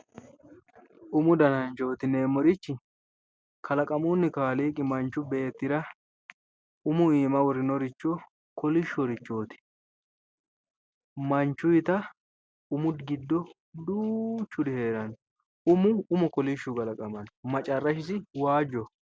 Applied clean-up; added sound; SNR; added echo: none; none; none; none.